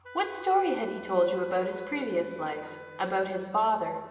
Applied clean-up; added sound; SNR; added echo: none; Wind instrument, woodwind instrument; 17 dB; reverberation time 2.4 s.